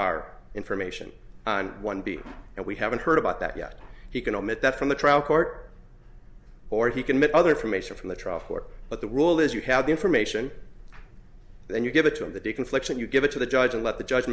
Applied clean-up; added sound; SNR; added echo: none; none; none; none.